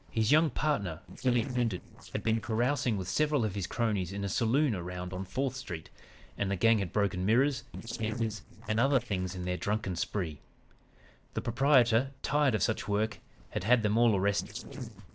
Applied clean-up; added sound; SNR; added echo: neural separator model SepFormer DNS4.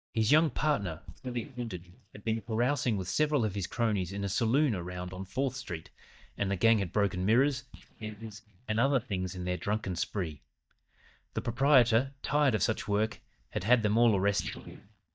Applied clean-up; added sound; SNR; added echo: neural mask model DeepFilterNet 3.